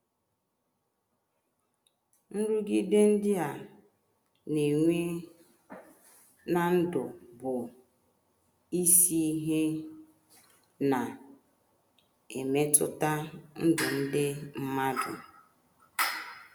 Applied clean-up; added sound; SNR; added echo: none; none; none; none.